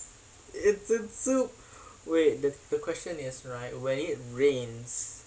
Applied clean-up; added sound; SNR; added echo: none; none; none; none.